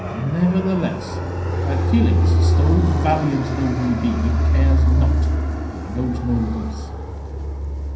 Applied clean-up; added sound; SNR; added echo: none; Fixed-wing aircraft, airplane; -4 dB; reverberation time 0.6 s.